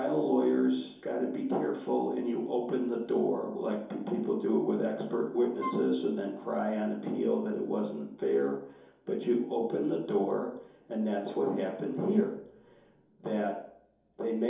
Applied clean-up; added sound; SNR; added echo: none; Wind instrument, woodwind instrument; 9 dB; reverberation time 2.8 s.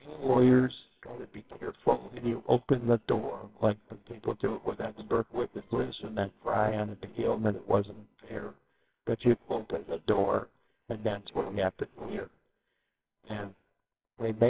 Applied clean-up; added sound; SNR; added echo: neural separator model SepFormer WHAMR!.